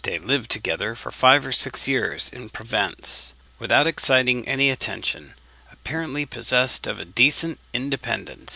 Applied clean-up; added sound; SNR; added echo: none; none; none; none.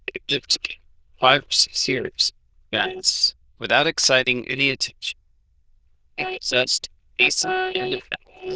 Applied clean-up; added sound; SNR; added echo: neural diffusion model UNIVERSE++.